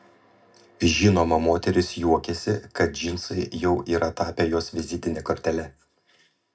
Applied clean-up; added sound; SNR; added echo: none; none; none; reverberation time 0.2 s.